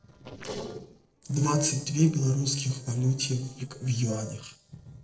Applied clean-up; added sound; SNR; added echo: neural separator model SepFormer DNS4.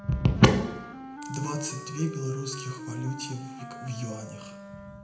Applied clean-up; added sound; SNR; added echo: none; Wind instrument, woodwind instrument; 12 dB; reverberation time 0.7 s.